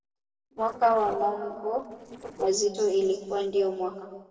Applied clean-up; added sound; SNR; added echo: neural separator model SepFormer DNS4.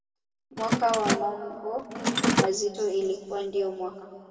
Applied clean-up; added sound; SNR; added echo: none; Mechanisms; 0 dB; reverberation time 2.5 s.